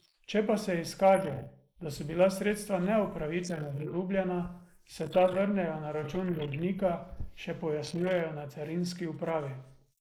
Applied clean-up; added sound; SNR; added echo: neural mask model Resemble Enhance denoiser.